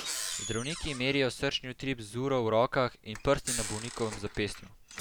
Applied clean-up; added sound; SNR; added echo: none; Microwave oven; 3 dB; none.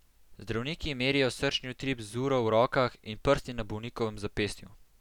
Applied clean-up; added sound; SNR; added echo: none; none; none; none.